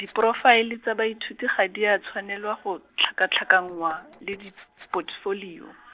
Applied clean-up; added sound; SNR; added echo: neural separator model SepFormer DNS4.